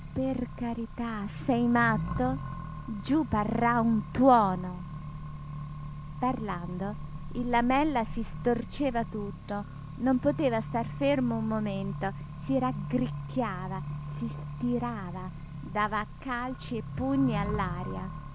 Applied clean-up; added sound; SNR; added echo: none; Accelerating, revving, vroom; 7 dB; none.